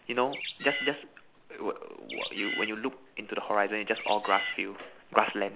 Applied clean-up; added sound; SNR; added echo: none; Bird; 4 dB; none.